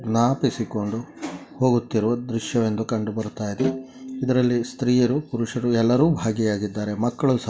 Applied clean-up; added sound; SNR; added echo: none; Bowed string instrument; 10 dB; none.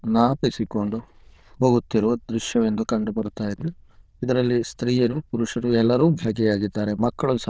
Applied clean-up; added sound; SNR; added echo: neural diffusion model UNIVERSE++.